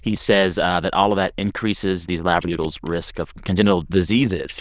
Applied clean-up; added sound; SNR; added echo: neural diffusion model UNIVERSE++.